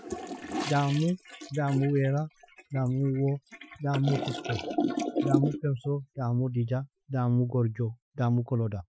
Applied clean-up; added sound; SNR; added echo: classical method Wiener filter.